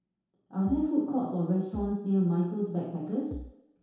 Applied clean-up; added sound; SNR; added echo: none; Bass drum; 13 dB; reverberation time 0.8 s.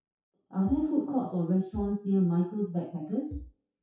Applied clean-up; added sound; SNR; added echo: classical method WPE with log-MMSE.